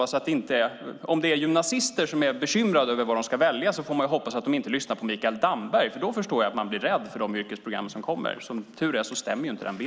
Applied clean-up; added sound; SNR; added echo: none; none; none; none.